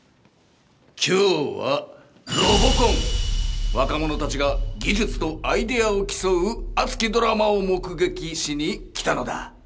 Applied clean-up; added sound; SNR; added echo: none; none; none; none.